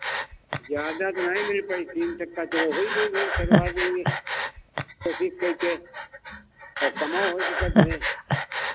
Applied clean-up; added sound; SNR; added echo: none; Breathing; -2 dB; none.